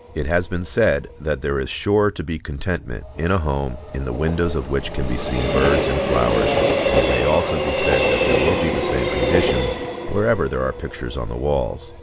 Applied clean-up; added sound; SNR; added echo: none; Train; 2 dB; none.